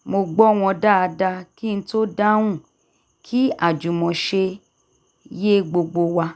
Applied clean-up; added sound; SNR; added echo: none; none; none; none.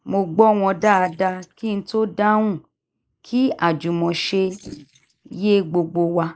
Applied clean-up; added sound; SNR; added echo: neural mask model Resemble Enhance denoiser.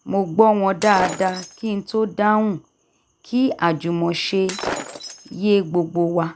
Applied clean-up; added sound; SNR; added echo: none; Shatter; 11 dB; none.